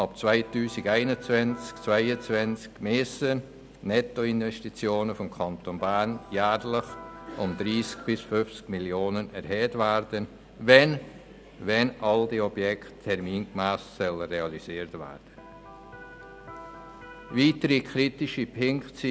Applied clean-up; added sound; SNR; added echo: none; Electric guitar; 18 dB; none.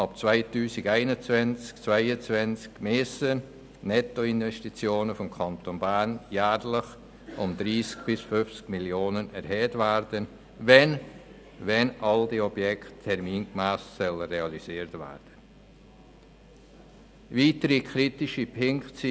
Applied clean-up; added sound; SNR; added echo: none; none; none; none.